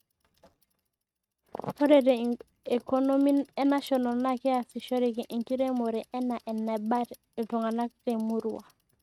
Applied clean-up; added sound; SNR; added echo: neural mask model RNNoise.